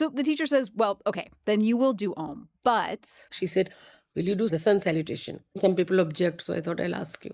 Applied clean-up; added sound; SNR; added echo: neural mask model Resemble Enhance denoiser.